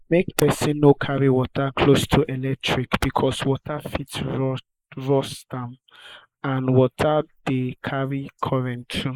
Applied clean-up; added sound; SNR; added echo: neural mask model Resemble Enhance denoiser.